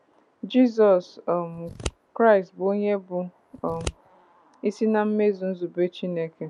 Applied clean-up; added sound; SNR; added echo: none; Scissors; 13 dB; none.